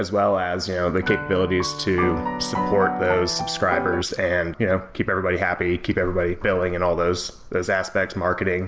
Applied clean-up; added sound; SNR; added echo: none; Piano; 5 dB; none.